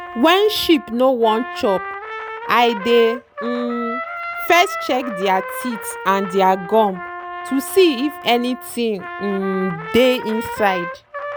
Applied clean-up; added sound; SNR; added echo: none; Trumpet; 11 dB; none.